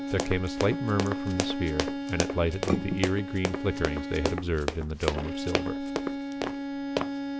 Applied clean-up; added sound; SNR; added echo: none; Bowed string instrument + Run; 0 dB; none.